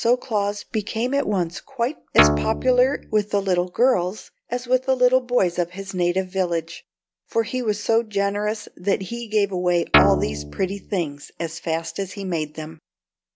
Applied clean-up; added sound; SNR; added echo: none; Guitar; -1 dB; none.